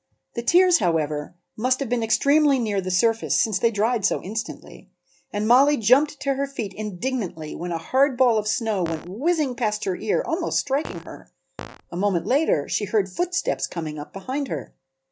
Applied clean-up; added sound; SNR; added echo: none; Fart; 13 dB; none.